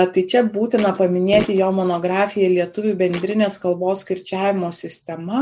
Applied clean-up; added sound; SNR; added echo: none; Thump, thud; 17 dB; none.